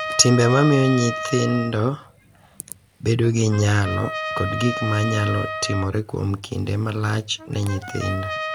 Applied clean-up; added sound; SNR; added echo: none; Trumpet; 9 dB; none.